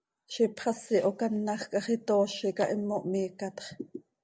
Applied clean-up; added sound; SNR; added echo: none; none; none; none.